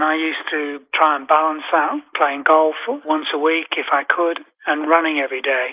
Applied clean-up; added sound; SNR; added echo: neural mask model Resemble Enhance denoiser.